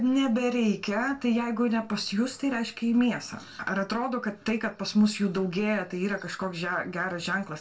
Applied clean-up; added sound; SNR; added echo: none; none; none; reverberation time 0.2 s.